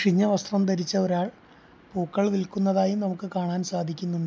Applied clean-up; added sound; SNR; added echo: none; none; none; none.